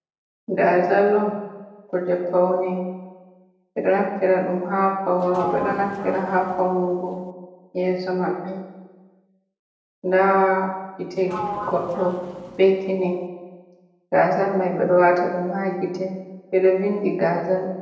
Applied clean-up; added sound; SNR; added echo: none; Sliding door; 12 dB; reverberation time 1.0 s.